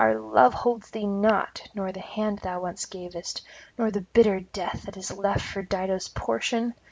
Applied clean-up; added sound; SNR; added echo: none; none; none; none.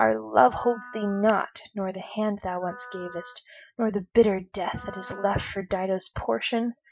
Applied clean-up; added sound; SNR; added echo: classical method Wiener filter.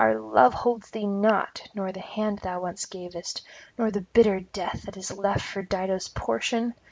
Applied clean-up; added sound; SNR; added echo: neural mask model Resemble Enhance denoiser.